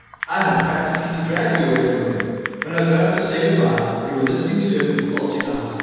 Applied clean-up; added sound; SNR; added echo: none; Typing; 12 dB; reverberation time 2.1 s.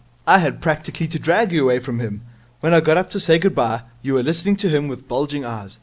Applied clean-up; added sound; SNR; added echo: none; none; none; none.